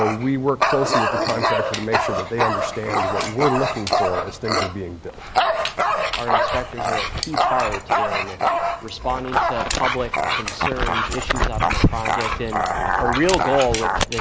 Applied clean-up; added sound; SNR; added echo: none; Dog; -4 dB; none.